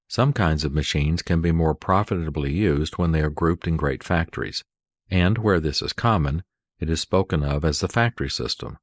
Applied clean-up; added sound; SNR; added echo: neural mask model Resemble Enhance denoiser.